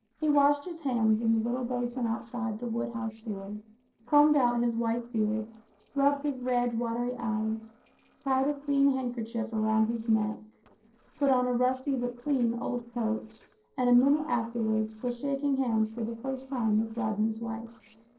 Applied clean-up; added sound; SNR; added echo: neural separator model SepFormer DNS4.